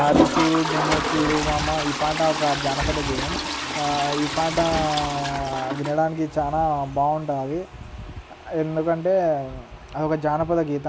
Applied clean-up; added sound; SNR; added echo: none; Toilet flush; 4 dB; none.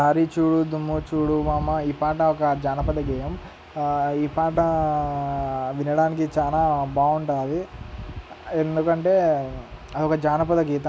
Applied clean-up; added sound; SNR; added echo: none; none; none; none.